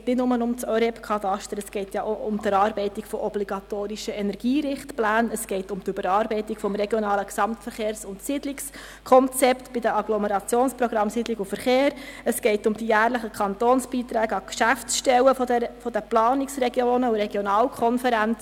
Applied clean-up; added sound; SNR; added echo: none; none; none; none.